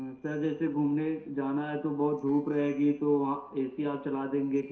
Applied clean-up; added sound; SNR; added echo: neural separator model SepFormer DNS4.